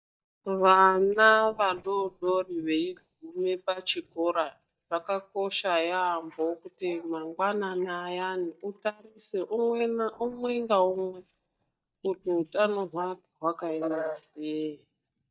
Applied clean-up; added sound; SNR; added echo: neural mask model DeepFilterNet 3.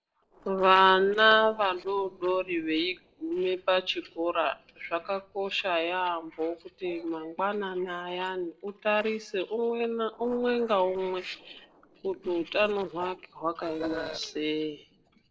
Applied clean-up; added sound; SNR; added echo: neural separator model SepFormer DNS4.